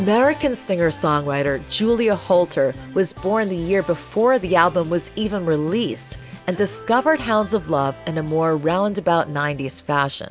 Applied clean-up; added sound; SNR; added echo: none; none; none; none.